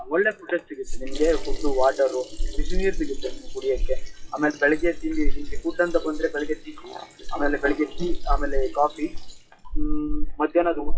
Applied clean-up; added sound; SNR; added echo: classical method WPE with log-MMSE.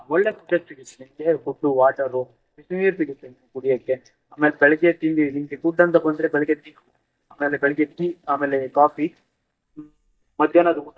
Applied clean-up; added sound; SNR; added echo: neural mask model DeepFilterNet 3.